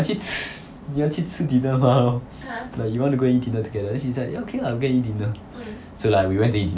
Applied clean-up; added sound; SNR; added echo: none; none; none; none.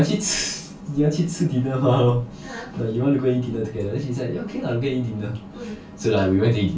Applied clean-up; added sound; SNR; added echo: none; none; none; reverberation time 0.2 s.